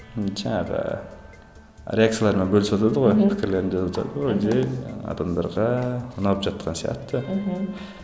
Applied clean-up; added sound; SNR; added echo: none; none; none; none.